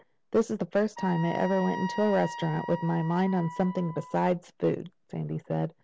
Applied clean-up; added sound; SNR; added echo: none; Wind instrument, woodwind instrument; 11 dB; none.